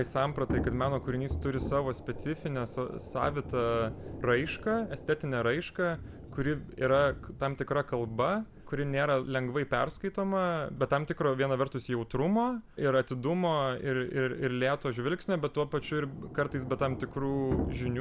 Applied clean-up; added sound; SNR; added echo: none; Thunder / Rain; 12 dB; none.